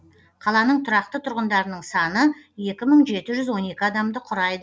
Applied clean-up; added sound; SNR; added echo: none; none; none; none.